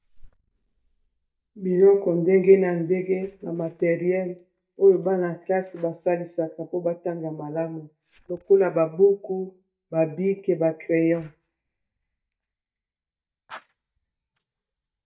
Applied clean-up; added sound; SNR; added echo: neural mask model DeepFilterNet 3.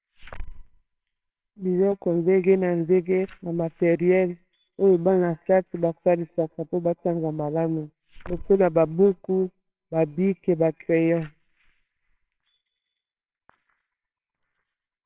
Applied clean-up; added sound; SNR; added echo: neural separator model SepFormer WHAMR!.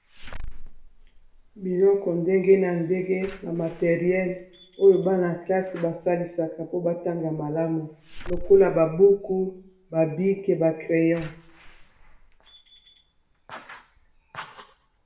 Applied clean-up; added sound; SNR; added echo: none; Slam / Alarm; 16 dB; reverberation time 0.6 s.